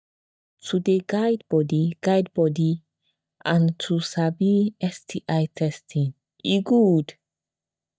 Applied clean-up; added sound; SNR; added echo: neural mask model DeepFilterNet 3.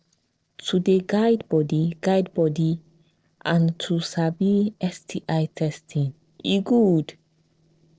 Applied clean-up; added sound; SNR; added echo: neural separator model SepFormer DNS4.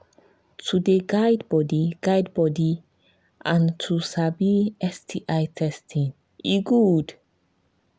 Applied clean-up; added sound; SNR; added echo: none; none; none; none.